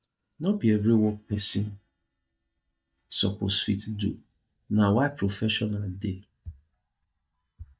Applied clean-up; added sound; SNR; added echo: neural mask model DeepFilterNet 3.